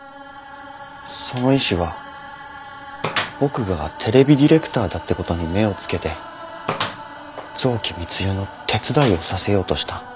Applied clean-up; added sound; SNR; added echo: none; Gunshot, gunfire; 14 dB; none.